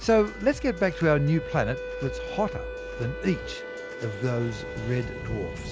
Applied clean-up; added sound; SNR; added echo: none; Wind instrument, woodwind instrument; 11 dB; none.